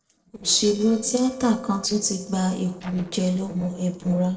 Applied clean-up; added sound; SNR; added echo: neural separator model SepFormer DNS4.